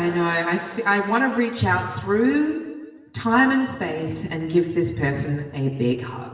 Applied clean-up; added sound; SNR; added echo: none; none; none; reverberation time 1.3 s.